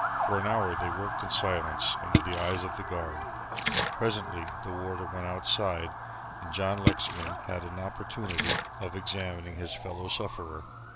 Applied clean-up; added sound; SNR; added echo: none; Motor vehicle (road) / Siren + Splash, splatter; -1 dB; none.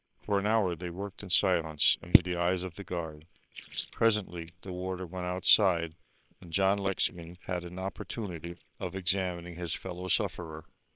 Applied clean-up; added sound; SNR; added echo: neural separator model SepFormer WHAM!.